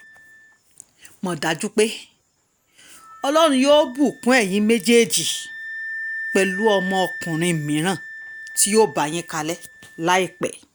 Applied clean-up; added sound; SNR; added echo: none; Wind instrument, woodwind instrument; 14 dB; none.